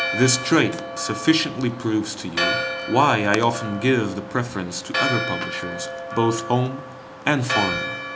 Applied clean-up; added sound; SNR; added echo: none; Church bell; 6 dB; none.